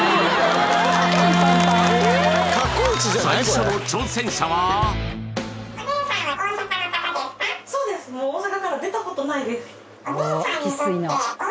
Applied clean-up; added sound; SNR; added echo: none; none; none; none.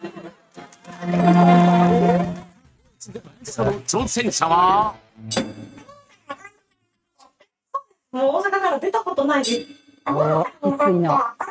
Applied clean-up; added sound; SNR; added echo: neural mask model RNNoise.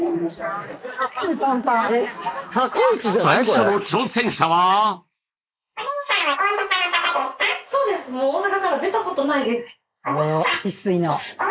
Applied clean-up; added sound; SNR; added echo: neural mask model Resemble Enhance denoiser.